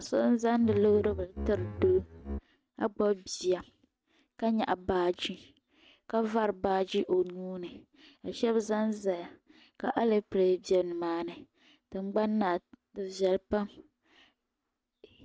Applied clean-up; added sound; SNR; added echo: neural mask model RNNoise.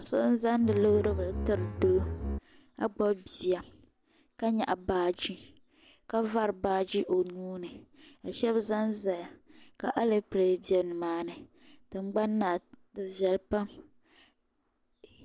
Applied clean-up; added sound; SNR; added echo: none; Bowed string instrument; 3 dB; none.